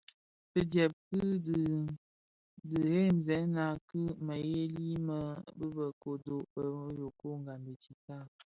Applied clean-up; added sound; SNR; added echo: none; none; none; none.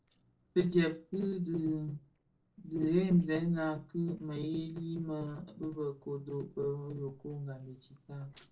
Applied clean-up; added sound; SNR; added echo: neural separator model SepFormer DNS4.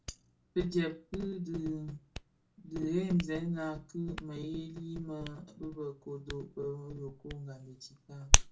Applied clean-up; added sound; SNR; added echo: none; Hands; 0 dB; reverberation time 0.2 s.